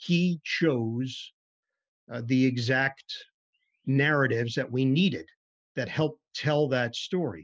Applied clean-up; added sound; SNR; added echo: none; none; none; none.